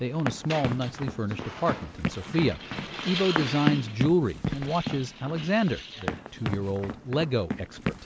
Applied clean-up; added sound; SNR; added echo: none; Run; 6 dB; none.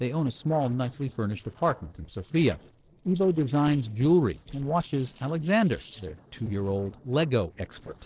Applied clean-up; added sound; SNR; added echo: neural separator model SepFormer DNS4.